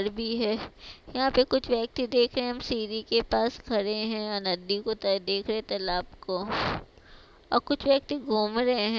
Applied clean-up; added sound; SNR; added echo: none; none; none; none.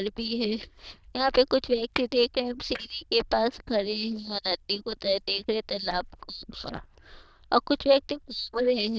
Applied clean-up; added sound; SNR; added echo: neural diffusion model UNIVERSE++.